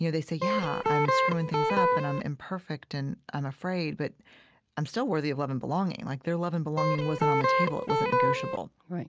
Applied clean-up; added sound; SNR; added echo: none; Electric guitar; -5 dB; none.